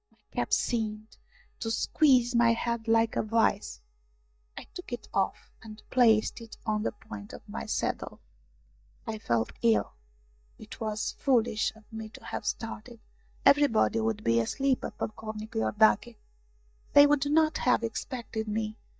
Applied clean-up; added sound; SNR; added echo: neural mask model DeepFilterNet 3.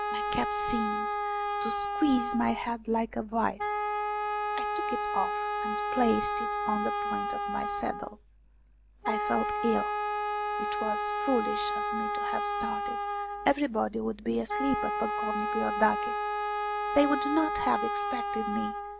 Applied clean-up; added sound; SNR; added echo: none; Wind instrument, woodwind instrument; 0 dB; none.